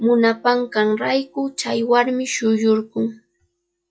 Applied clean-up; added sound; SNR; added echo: classical method log-MMSE.